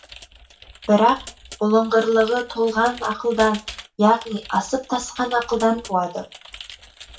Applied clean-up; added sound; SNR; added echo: none; Computer keyboard; 19 dB; reverberation time 0.3 s.